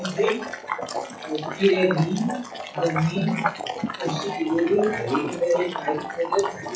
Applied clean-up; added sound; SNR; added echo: classical method WPE with log-MMSE.